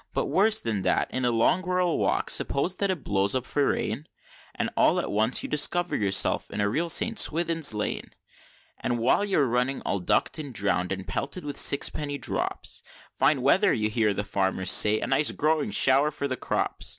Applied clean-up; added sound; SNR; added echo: none; none; none; none.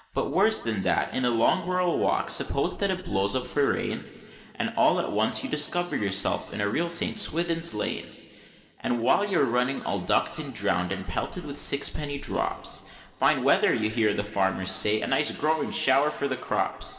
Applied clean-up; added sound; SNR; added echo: none; none; none; reverberation time 2.1 s.